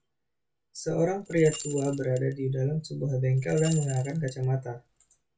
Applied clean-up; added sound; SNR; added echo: none; Rattle / Keys jangling; 16 dB; reverberation time 0.1 s.